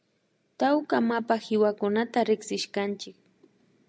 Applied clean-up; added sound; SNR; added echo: none; none; none; none.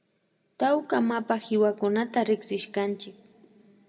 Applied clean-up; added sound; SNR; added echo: none; none; none; reverberation time 1.9 s.